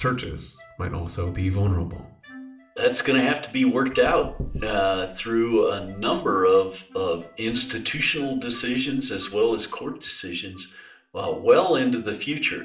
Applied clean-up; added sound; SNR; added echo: none; Knock / Wood; 13 dB; reverberation time 0.4 s.